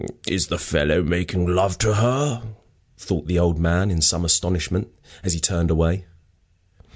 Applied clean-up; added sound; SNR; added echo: none; none; none; none.